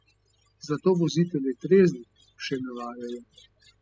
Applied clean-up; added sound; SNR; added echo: classical method spectral subtraction.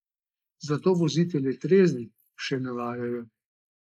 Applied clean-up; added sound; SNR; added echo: neural mask model Resemble Enhance denoiser.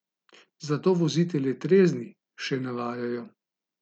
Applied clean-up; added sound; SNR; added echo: none; none; none; none.